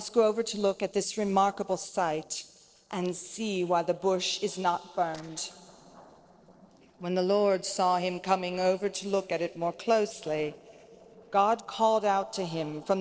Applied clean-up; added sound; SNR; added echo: neural separator model SepFormer DNS4.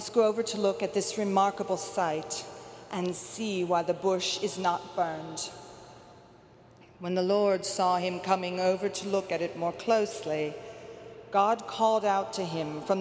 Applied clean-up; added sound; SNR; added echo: none; none; none; none.